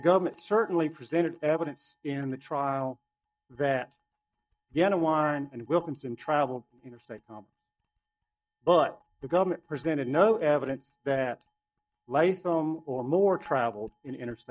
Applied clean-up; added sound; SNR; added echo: neural mask model DeepFilterNet 3.